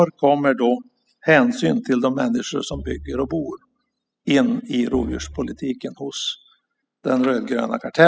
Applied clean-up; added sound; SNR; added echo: classical method spectral subtraction.